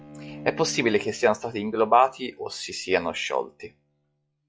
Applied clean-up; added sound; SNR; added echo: classical method log-MMSE.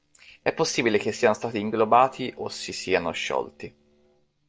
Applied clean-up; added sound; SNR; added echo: neural separator model SepFormer DNS4.